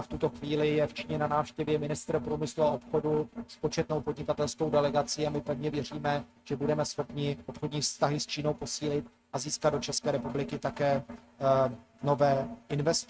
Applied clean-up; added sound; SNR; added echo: neural mask model RNNoise.